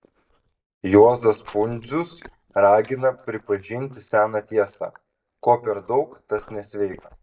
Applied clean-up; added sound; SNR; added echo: neural mask model DeepFilterNet 3.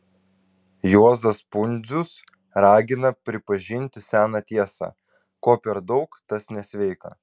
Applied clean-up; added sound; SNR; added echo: none; none; none; none.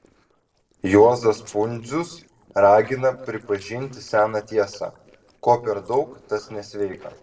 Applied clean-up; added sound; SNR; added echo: neural separator model SepFormer DNS4.